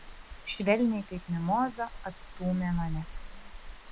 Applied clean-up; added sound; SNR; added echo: none; Rain; 10 dB; none.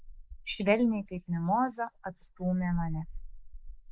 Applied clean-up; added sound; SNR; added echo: neural mask model Resemble Enhance denoiser.